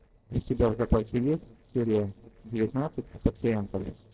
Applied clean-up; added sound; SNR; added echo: neural separator model SepFormer DNS4.